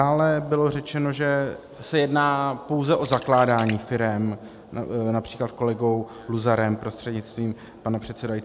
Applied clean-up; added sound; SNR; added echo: none; Splash, splatter; 14 dB; none.